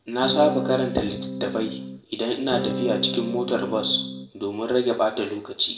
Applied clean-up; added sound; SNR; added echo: none; Electric guitar / Strum; 5 dB; reverberation time 0.5 s.